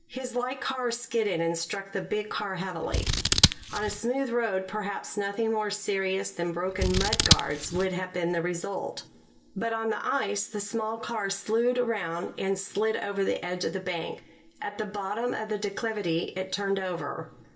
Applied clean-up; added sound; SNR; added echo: none; Scissors; -4 dB; reverberation time 0.1 s.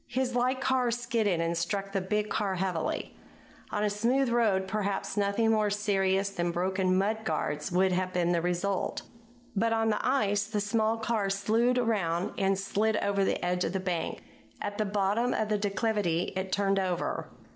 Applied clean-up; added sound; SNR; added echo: none; none; none; none.